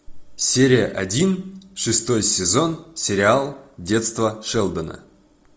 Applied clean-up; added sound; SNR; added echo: none; none; none; none.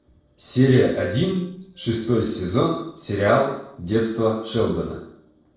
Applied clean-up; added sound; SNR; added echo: neural separator model SepFormer DNS4.